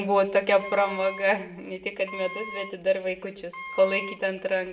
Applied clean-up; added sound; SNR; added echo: none; Wind instrument, woodwind instrument; 14 dB; reverberation time 0.5 s.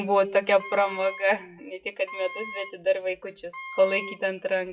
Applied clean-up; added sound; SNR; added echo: classical method WPE with log-MMSE.